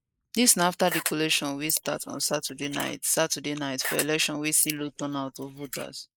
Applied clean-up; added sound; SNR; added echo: neural mask model Resemble Enhance denoiser.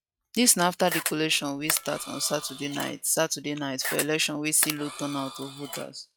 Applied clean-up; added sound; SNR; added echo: classical method log-MMSE.